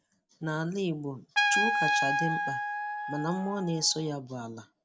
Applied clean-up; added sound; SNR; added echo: none; Trumpet; -2 dB; none.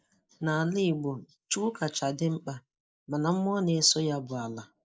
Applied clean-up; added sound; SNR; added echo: neural mask model Resemble Enhance denoiser.